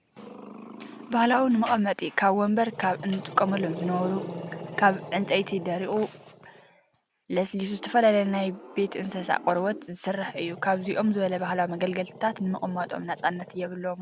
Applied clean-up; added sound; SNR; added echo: none; Growling; 15 dB; none.